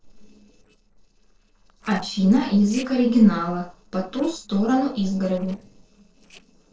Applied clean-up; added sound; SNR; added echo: neural separator model SepFormer DNS4.